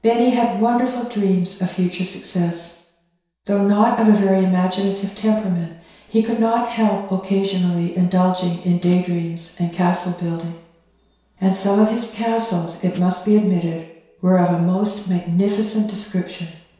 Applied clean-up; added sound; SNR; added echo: none; Hi-hat; 20 dB; reverberation time 0.7 s.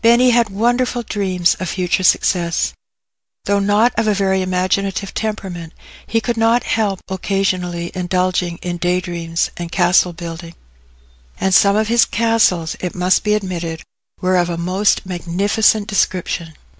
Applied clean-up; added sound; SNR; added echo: none; none; none; none.